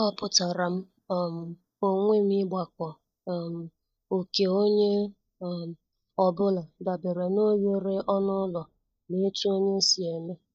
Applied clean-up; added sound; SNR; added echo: neural mask model DeepFilterNet 3.